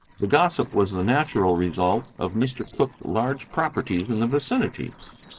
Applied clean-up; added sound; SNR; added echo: neural separator model SepFormer DNS4.